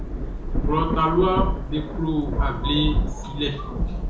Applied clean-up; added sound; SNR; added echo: none; Thunder / Rain; -1 dB; reverberation time 0.6 s.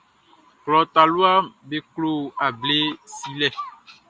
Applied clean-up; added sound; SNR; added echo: none; none; none; none.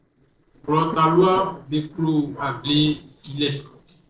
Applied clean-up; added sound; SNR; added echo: neural separator model SepFormer DNS4.